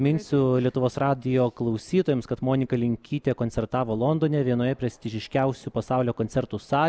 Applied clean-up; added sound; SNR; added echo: none; none; none; none.